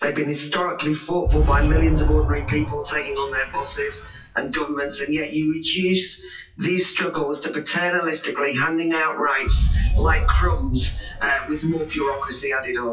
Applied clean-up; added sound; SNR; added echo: classical method WPE with log-MMSE.